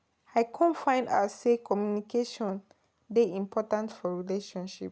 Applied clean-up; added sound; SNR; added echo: none; none; none; none.